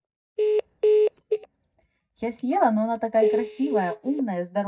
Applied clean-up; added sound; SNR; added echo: neural mask model DeepFilterNet 3.